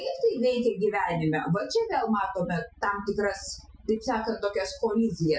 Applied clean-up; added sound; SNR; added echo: classical method Wiener filter.